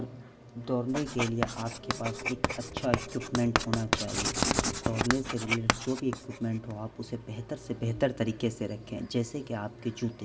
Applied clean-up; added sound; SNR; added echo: none; Writing; 2 dB; reverberation time 1.1 s.